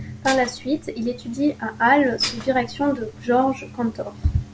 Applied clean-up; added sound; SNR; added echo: none; Dishes, pots, and pans; 15 dB; none.